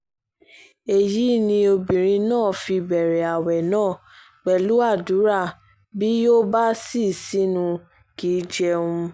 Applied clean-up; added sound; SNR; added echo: none; none; none; none.